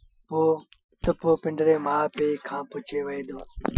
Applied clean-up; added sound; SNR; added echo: classical method Wiener filter.